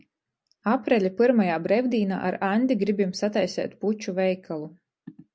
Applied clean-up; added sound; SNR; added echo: none; none; none; none.